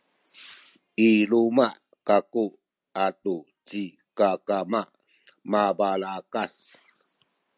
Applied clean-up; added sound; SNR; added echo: none; none; none; none.